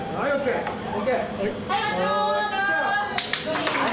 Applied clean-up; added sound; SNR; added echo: none; none; none; none.